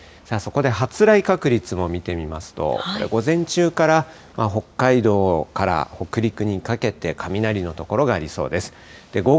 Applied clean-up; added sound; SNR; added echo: none; none; none; none.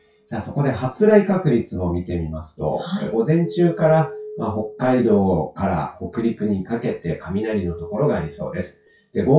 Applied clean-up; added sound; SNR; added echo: classical method WPE with log-MMSE.